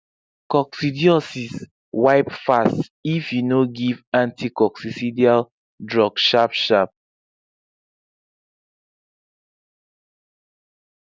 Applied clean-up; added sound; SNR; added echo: none; none; none; none.